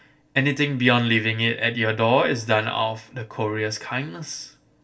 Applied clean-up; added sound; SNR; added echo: none; none; none; reverberation time 0.2 s.